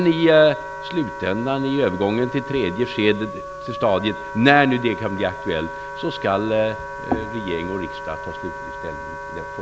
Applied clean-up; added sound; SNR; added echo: none; Wind instrument, woodwind instrument; 11 dB; none.